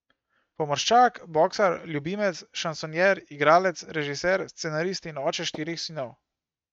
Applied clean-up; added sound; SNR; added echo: neural mask model RNNoise.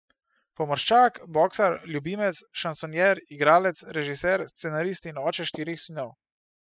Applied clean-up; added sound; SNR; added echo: classical method spectral subtraction.